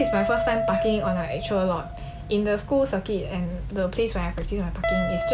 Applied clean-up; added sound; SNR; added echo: none; Guitar; 4 dB; none.